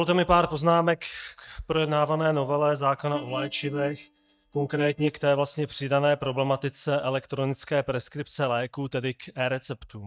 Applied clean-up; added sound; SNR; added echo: neural mask model DeepFilterNet 3.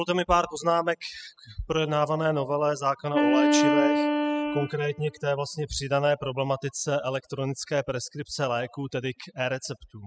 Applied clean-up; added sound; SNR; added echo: classical method spectral subtraction.